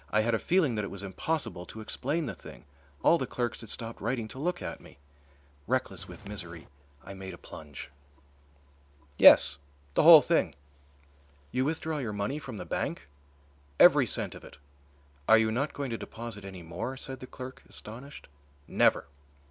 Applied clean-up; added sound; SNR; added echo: none; Walk, footsteps; 16 dB; none.